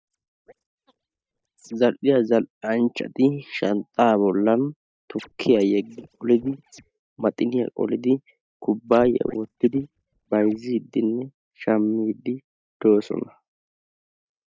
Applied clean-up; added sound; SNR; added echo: neural mask model DeepFilterNet 3.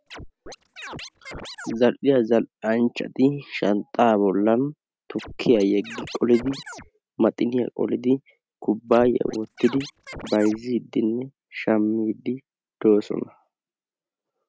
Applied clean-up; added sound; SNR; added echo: none; Scratching (performance technique); 16 dB; none.